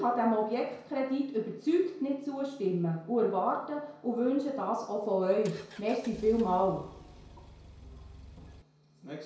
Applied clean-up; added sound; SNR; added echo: none; Engine; 19 dB; reverberation time 0.6 s.